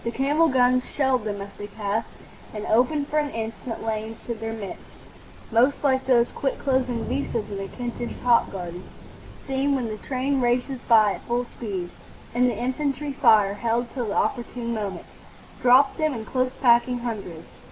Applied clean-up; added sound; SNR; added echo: none; Thunder; 19 dB; none.